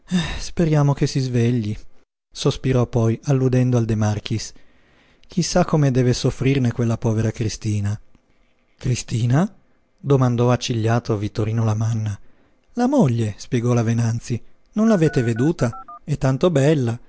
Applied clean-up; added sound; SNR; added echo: none; Telephone; 17 dB; none.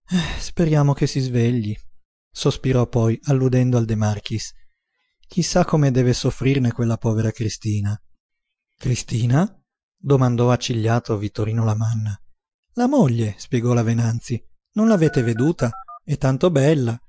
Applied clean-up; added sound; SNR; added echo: classical method Wiener filter.